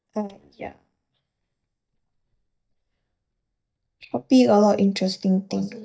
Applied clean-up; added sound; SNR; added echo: neural mask model DeepFilterNet 3.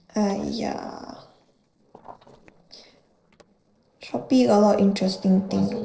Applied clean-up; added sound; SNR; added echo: neural separator model SepFormer DNS4.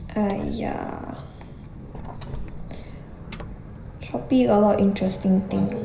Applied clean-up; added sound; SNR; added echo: none; Squeak; 13 dB; reverberation time 0.5 s.